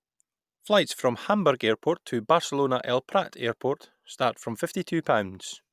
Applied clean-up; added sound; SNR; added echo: none; none; none; none.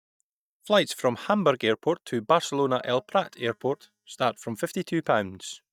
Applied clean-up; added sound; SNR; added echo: neural mask model DeepFilterNet 3.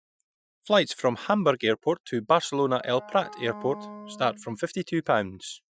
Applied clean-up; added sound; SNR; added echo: classical method Wiener filter.